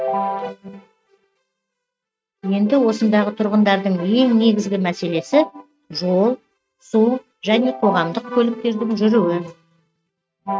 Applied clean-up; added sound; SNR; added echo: neural mask model RNNoise.